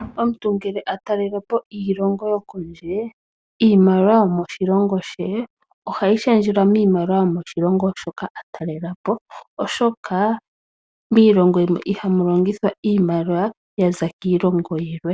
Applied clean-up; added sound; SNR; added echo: none; none; none; none.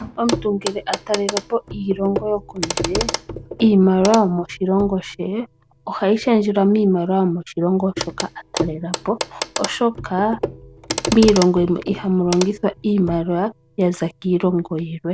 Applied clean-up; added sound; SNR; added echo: none; Clock; 10 dB; none.